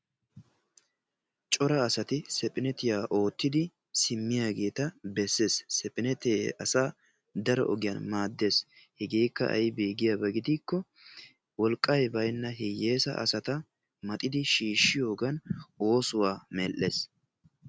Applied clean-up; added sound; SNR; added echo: none; none; none; none.